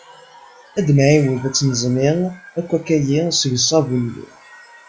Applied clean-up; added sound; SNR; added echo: classical method log-MMSE.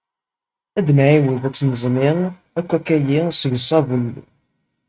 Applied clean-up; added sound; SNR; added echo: neural mask model RNNoise.